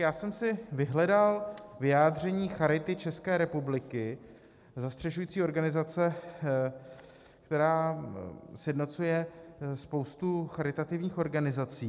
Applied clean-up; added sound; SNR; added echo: none; none; none; none.